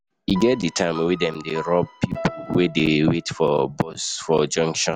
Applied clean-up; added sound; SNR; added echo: none; Piano; 17 dB; none.